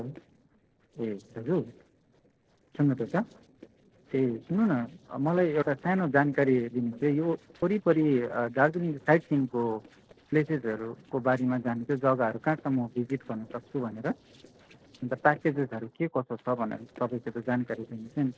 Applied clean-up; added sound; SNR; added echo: neural separator model SepFormer DNS4.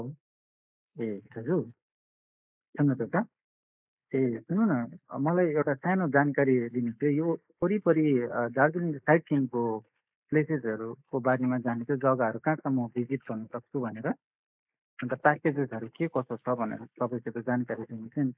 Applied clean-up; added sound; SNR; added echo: neural mask model Resemble Enhance denoiser.